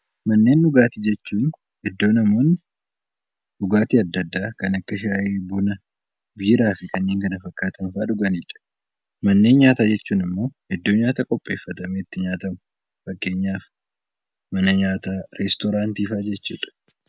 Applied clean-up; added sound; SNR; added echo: none; none; none; none.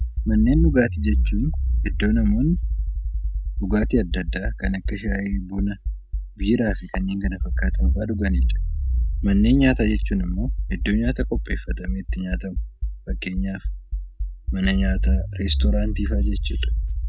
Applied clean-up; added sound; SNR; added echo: none; Accelerating, revving, vroom; -2 dB; none.